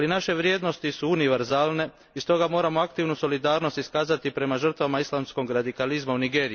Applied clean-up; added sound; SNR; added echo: none; none; none; none.